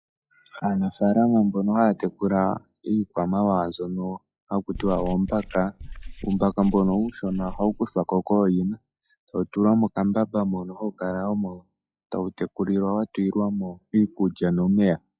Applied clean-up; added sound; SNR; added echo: classical method log-MMSE.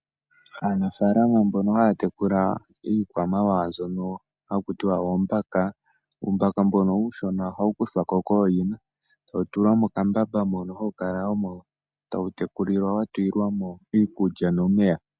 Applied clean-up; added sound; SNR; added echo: none; none; none; none.